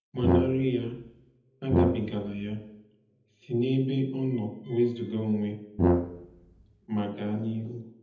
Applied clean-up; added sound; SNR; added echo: none; Brass instrument; -2 dB; reverberation time 0.8 s.